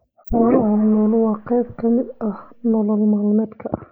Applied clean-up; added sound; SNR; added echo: neural mask model Resemble Enhance denoiser.